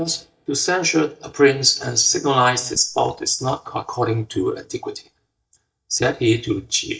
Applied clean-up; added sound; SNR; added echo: neural mask model DeepFilterNet 3.